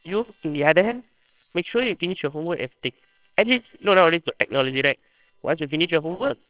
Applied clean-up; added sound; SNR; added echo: neural separator model SepFormer WHAMR!.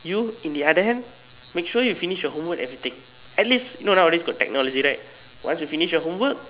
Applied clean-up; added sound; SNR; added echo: none; none; none; none.